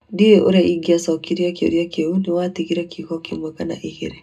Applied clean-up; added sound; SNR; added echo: none; none; none; reverberation time 0.2 s.